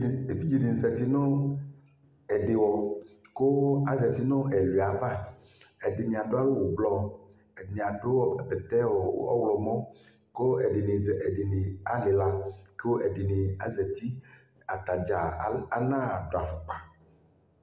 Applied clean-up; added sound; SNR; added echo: none; none; none; none.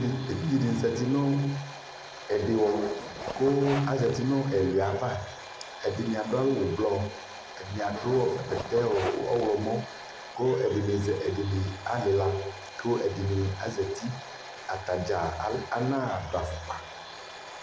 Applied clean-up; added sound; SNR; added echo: none; Domestic sounds, home sounds + Zipper (clothing); 12 dB; none.